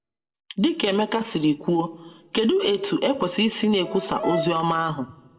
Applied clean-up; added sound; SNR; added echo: none; Brass instrument; 10 dB; reverberation time 0.9 s.